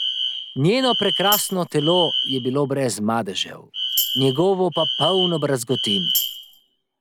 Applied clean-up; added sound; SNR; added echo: none; Alarm + Tambourine; 4 dB; none.